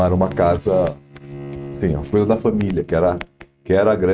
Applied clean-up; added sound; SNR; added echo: neural mask model RNNoise.